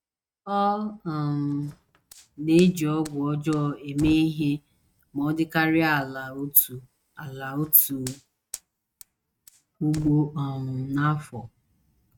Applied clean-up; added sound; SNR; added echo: neural mask model RNNoise.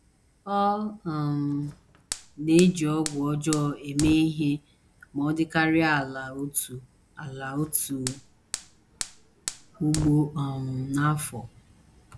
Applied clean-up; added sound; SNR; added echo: none; Fire; 15 dB; none.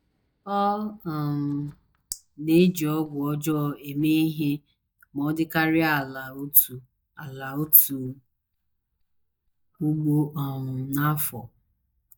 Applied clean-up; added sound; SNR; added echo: neural mask model DeepFilterNet 3.